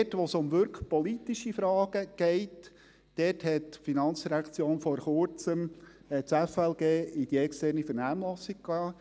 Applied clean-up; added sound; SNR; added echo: none; none; none; none.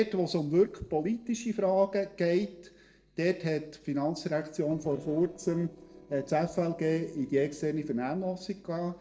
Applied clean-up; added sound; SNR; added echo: neural separator model SepFormer DNS4.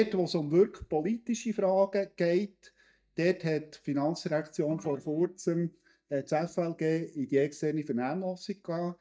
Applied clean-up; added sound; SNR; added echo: neural mask model DeepFilterNet 3.